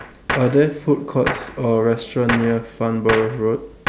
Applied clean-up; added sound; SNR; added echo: none; Gunshot, gunfire; 9 dB; none.